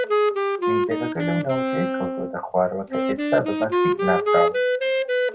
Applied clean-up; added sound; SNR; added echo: none; Wind instrument, woodwind instrument; -4 dB; reverberation time 0.2 s.